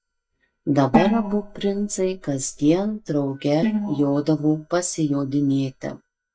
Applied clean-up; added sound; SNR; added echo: neural mask model DeepFilterNet 3.